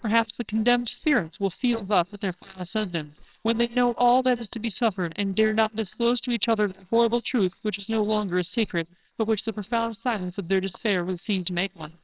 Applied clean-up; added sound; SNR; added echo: neural separator model SepFormer WHAMR!.